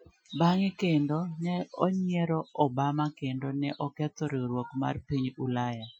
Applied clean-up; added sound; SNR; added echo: classical method Wiener filter.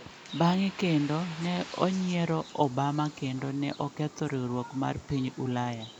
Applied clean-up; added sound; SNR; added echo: none; Bird; 17 dB; none.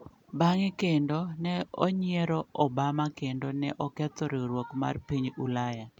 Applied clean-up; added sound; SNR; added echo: none; none; none; none.